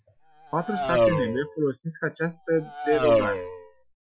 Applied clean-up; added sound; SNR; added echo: classical method Wiener filter.